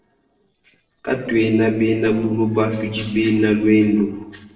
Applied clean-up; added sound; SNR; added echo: neural separator model SepFormer DNS4.